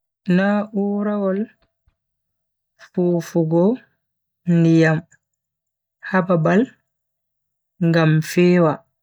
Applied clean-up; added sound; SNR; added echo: neural mask model DeepFilterNet 3.